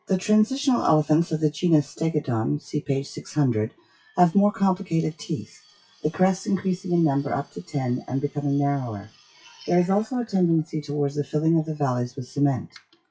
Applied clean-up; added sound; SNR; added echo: classical method WPE with log-MMSE.